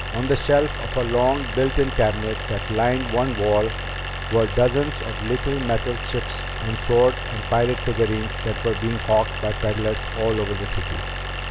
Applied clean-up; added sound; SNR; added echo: none; Idling; 5 dB; none.